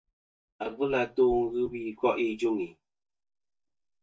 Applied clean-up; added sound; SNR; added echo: neural mask model DeepFilterNet 3.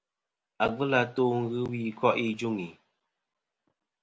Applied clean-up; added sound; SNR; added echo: none; none; none; none.